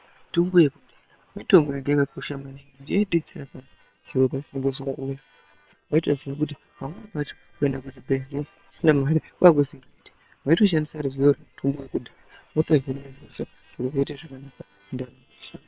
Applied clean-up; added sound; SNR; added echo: neural separator model SepFormer WHAM!.